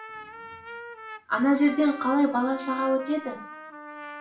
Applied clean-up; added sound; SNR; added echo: none; Trumpet; 14 dB; reverberation time 0.4 s.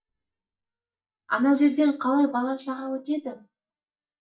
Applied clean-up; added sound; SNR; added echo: neural mask model DeepFilterNet 3.